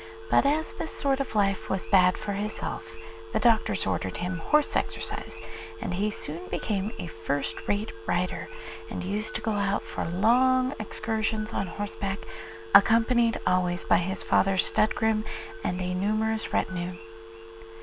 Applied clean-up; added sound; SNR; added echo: none; Telephone; 17 dB; none.